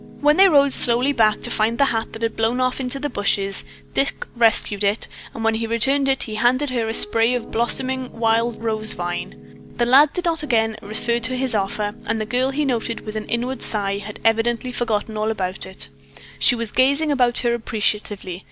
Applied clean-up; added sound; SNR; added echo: none; Piano; 20 dB; none.